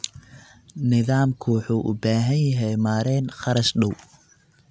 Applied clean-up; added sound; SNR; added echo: none; none; none; none.